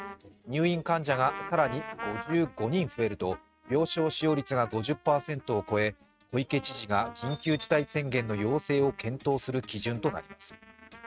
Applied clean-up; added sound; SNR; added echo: neural mask model RNNoise.